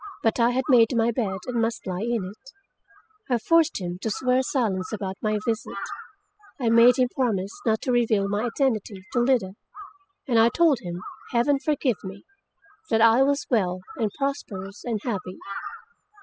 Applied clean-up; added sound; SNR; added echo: classical method spectral subtraction.